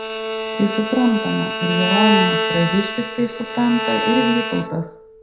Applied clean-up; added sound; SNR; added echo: none; Bowed string instrument; 2 dB; reverberation time 0.5 s.